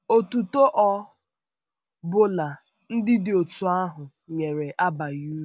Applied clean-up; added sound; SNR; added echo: none; none; none; none.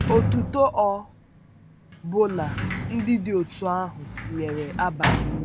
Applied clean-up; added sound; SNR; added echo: none; Sliding door; 3 dB; none.